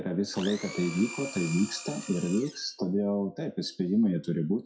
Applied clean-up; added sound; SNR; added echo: classical method WPE with log-MMSE.